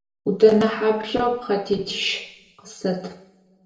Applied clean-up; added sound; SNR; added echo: none; none; none; reverberation time 0.8 s.